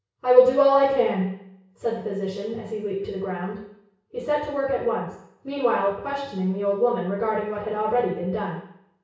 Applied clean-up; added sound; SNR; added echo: none; none; none; reverberation time 0.6 s.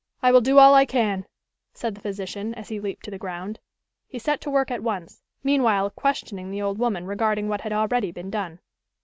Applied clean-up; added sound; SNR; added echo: none; none; none; none.